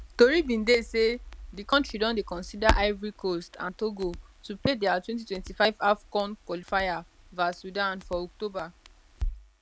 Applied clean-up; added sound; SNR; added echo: none; Crackle; 10 dB; none.